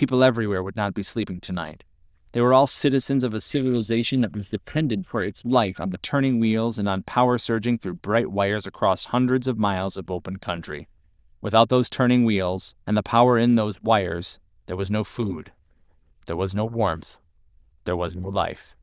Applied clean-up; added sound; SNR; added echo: neural diffusion model UNIVERSE++.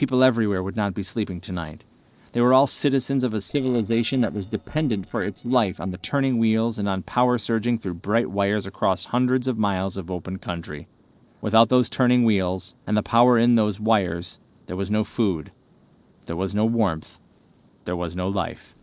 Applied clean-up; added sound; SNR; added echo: neural separator model SepFormer DNS4.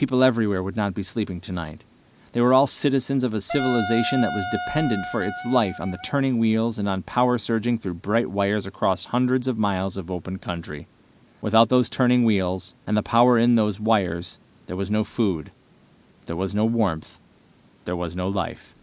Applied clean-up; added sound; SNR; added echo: none; Wind instrument, woodwind instrument; 8 dB; none.